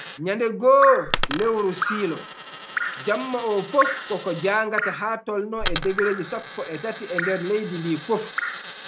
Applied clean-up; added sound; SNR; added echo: none; Drip + Coin (dropping); 6 dB; none.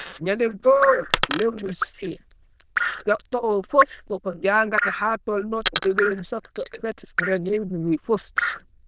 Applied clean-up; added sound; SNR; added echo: neural diffusion model UNIVERSE++.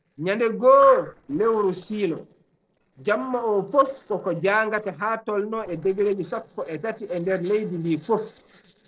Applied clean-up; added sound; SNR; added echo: neural separator model SepFormer DNS4.